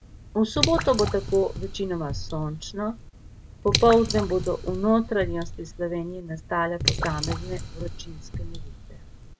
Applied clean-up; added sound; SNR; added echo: none; Drip / Water; 5 dB; none.